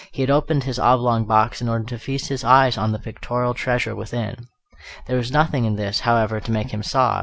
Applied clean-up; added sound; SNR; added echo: none; none; none; none.